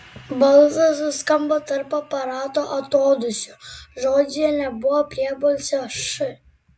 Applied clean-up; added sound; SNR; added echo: none; none; none; none.